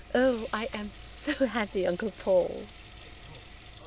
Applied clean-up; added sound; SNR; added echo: none; Sink (filling or washing) / Water + Engine; 15 dB; none.